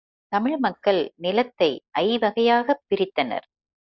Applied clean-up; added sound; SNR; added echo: neural mask model Resemble Enhance denoiser.